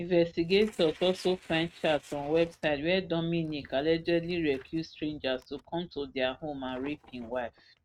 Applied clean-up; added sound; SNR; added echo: neural mask model RNNoise.